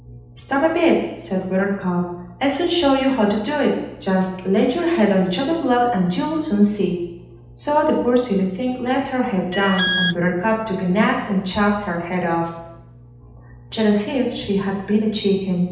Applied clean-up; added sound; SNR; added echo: none; Alarm; 4 dB; reverberation time 0.9 s.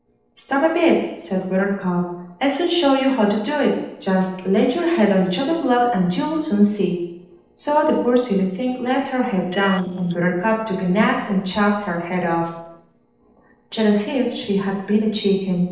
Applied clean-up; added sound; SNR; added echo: neural separator model SepFormer DNS4.